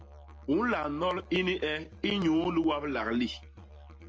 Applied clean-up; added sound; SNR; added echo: none; Musical instrument; 18 dB; none.